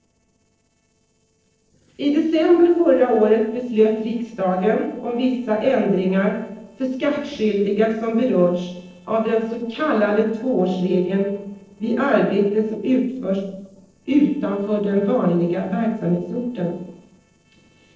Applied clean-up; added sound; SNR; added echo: neural separator model SepFormer DNS4.